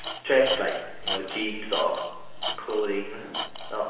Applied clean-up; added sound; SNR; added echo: none; Tools; 7 dB; reverberation time 0.9 s.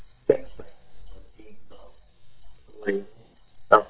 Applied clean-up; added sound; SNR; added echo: neural mask model DeepFilterNet 3.